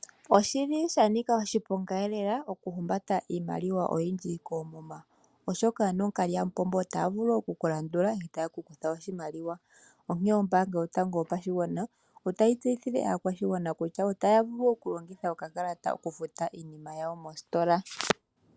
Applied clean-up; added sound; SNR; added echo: none; none; none; none.